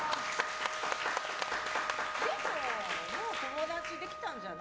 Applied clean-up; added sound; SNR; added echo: none; Wind instrument, woodwind instrument; 7 dB; none.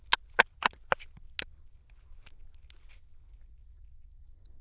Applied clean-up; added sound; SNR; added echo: neural diffusion model UNIVERSE++.